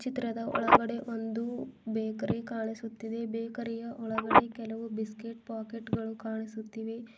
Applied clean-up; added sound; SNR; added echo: none; Telephone; -4 dB; none.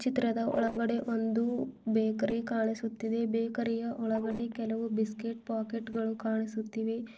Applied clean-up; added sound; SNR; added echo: neural separator model SepFormer DNS4.